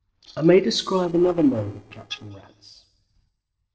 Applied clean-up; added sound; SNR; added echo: neural separator model SepFormer DNS4.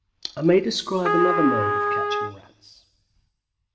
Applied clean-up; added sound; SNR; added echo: none; Trumpet; -1 dB; reverberation time 1.3 s.